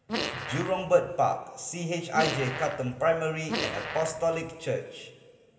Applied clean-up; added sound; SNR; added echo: none; Fart; 7 dB; reverberation time 1.8 s.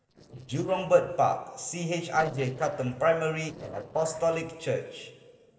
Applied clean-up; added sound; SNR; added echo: neural separator model SepFormer DNS4.